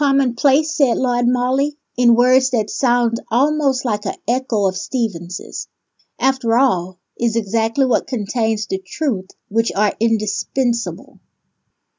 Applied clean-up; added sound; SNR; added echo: none; none; none; none.